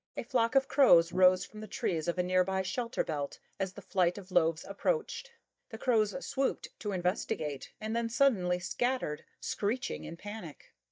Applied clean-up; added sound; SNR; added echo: neural mask model DeepFilterNet 3.